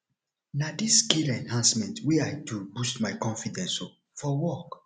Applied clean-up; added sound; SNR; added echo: none; none; none; none.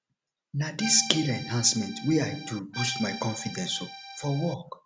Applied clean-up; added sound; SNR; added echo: none; Accordion; 10 dB; none.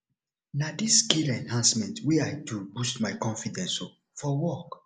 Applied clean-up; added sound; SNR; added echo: neural mask model Resemble Enhance denoiser.